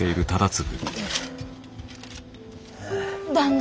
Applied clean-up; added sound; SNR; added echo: none; none; none; none.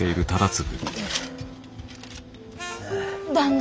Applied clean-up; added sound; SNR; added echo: none; Harmonica; 13 dB; none.